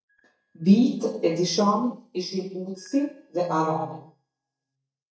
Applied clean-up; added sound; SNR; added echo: neural mask model DeepFilterNet 3.